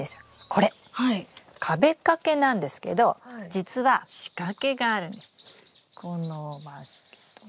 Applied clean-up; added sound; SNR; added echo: none; none; none; none.